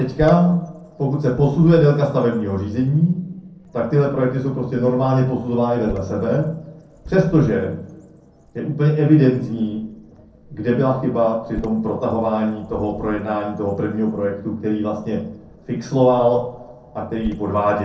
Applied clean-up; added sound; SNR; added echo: neural separator model SepFormer DNS4.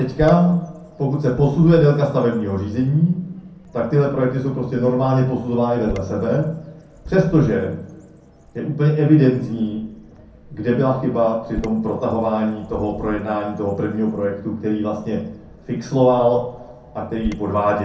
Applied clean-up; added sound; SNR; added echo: none; Bird vocalization, bird call, bird song; 20 dB; reverberation time 0.5 s.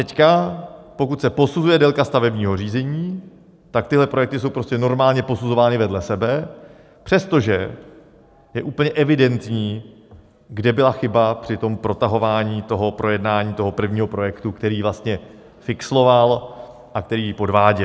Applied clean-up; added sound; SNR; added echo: none; none; none; none.